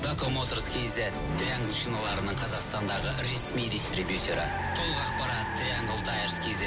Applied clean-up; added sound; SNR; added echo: none; none; none; none.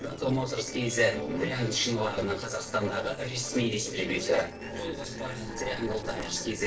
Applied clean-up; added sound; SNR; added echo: neural separator model SepFormer DNS4.